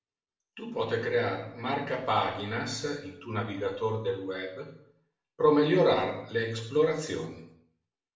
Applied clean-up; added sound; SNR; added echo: none; none; none; reverberation time 0.6 s.